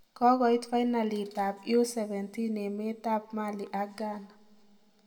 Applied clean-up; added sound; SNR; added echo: none; none; none; reverberation time 1.0 s.